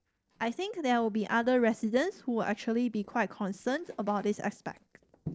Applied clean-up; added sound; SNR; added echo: neural separator model SepFormer DNS4.